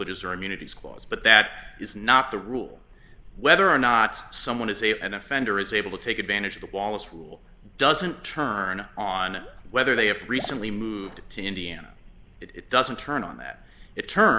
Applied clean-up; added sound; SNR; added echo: none; Water / Liquid; 19 dB; none.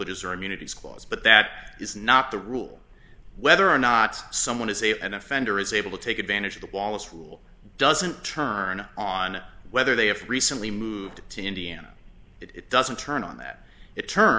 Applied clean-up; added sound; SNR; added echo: none; none; none; none.